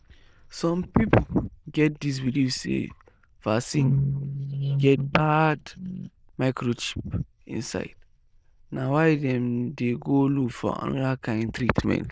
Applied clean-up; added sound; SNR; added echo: neural diffusion model UNIVERSE++.